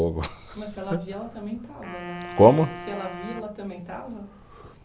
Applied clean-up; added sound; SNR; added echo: none; Wind instrument, woodwind instrument; 14 dB; none.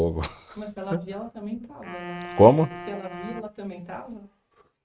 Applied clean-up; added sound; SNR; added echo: neural mask model RNNoise.